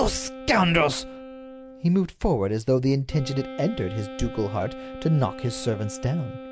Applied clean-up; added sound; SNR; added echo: none; Wind instrument, woodwind instrument; 13 dB; none.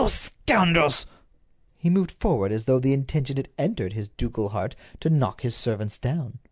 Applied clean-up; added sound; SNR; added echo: none; none; none; none.